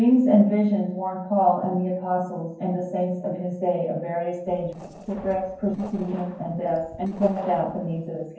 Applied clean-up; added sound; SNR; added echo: neural separator model SepFormer DNS4.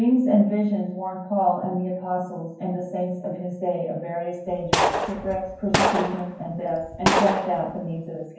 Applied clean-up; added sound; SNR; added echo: none; Gunshot, gunfire; 1 dB; reverberation time 0.9 s.